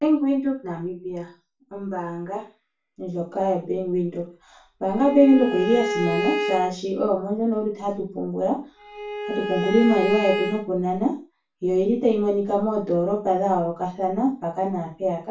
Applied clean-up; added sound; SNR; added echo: none; Bowed string instrument; 5 dB; reverberation time 0.3 s.